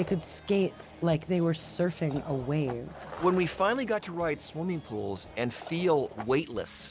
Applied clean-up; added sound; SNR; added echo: none; none; none; none.